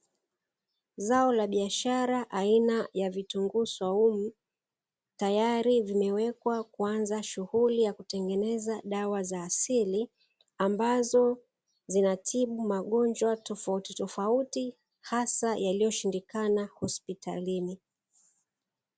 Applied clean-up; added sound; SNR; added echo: none; none; none; none.